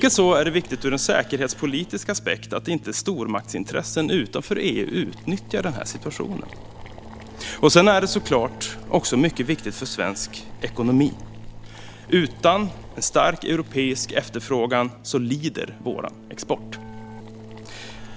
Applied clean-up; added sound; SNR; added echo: none; Keyboard (musical) + Boiling; 15 dB; none.